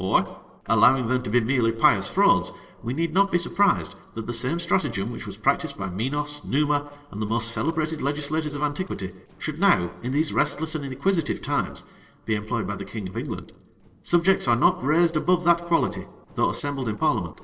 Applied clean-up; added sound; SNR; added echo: neural separator model SepFormer DNS4.